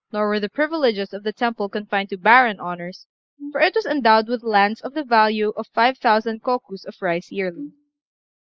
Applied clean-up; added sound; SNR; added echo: neural mask model Resemble Enhance denoiser.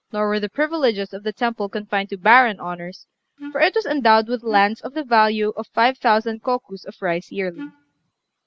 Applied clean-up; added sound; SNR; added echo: none; Wind instrument, woodwind instrument; 16 dB; none.